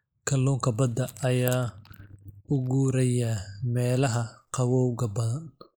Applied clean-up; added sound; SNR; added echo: neural mask model Resemble Enhance denoiser.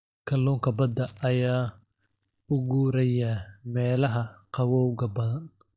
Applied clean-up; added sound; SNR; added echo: neural mask model DeepFilterNet 3.